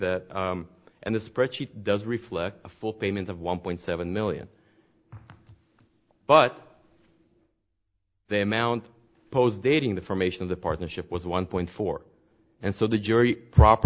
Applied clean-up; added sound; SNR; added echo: none; none; none; none.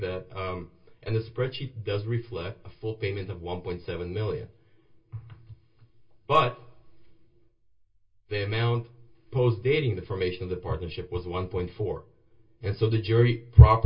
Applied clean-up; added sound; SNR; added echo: none; none; none; reverberation time 0.2 s.